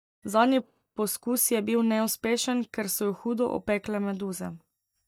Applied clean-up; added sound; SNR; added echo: neural mask model DeepFilterNet 3.